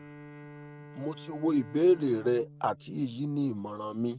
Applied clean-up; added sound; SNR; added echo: none; Bowed string instrument; 18 dB; none.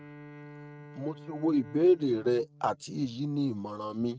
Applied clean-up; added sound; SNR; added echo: neural mask model RNNoise.